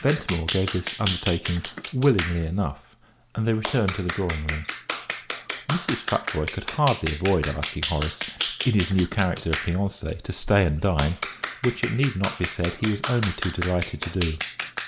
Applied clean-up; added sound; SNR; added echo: none; Clapping; 8 dB; none.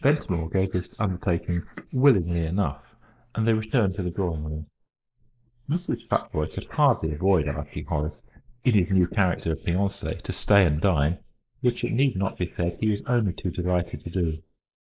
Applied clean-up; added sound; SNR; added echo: neural mask model Resemble Enhance denoiser.